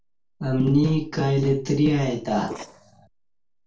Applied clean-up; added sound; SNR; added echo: neural separator model SepFormer DNS4.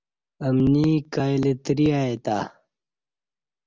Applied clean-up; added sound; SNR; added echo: none; none; none; none.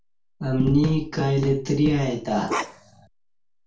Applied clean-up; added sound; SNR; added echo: none; Bark; 7 dB; reverberation time 0.3 s.